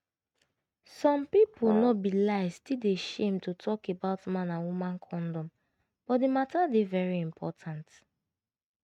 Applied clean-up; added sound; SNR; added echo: neural mask model RNNoise.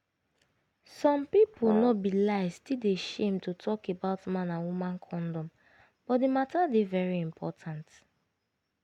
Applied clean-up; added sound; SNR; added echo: none; Brass instrument; 7 dB; none.